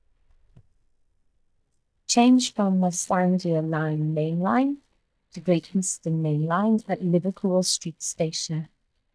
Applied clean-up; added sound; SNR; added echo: neural mask model DeepFilterNet 3.